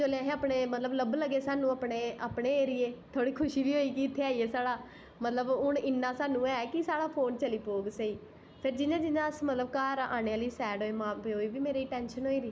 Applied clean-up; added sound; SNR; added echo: none; none; none; none.